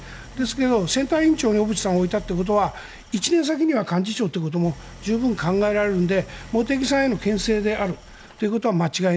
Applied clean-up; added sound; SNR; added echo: none; Idling; 19 dB; none.